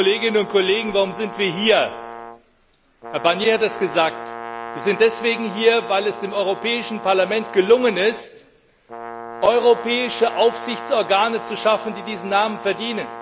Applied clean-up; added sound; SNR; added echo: none; Brass instrument; 13 dB; none.